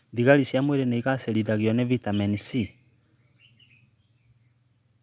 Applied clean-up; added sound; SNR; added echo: none; none; none; none.